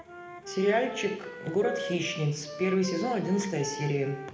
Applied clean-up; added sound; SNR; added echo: none; Wind instrument, woodwind instrument; 11 dB; reverberation time 0.7 s.